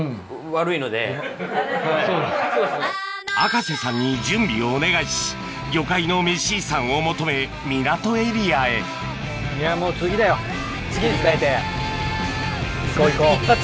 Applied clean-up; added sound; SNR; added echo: none; none; none; none.